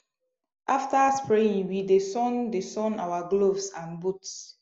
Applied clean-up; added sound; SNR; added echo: none; none; none; none.